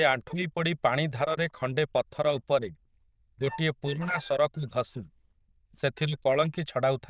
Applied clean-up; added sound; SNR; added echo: neural diffusion model UNIVERSE++.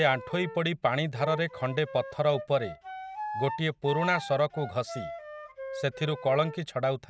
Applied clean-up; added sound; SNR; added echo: none; Wind instrument, woodwind instrument; 11 dB; none.